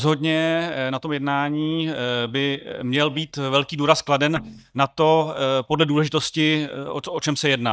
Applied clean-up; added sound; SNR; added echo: neural mask model DeepFilterNet 3.